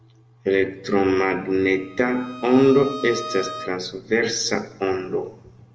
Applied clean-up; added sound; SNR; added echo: none; Bowed string instrument; 15 dB; reverberation time 0.7 s.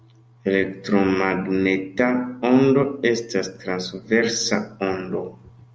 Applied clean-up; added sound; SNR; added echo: none; none; none; none.